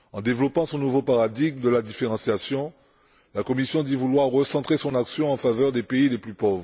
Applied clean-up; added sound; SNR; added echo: none; none; none; none.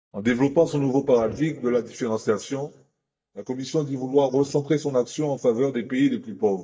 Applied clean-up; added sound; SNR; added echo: neural mask model DeepFilterNet 3.